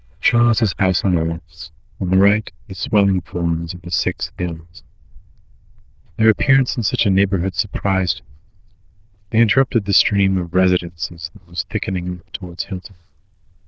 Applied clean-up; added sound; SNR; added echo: neural diffusion model UNIVERSE++.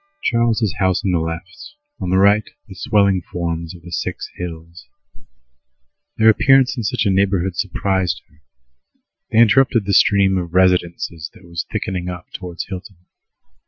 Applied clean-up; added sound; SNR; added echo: classical method Wiener filter.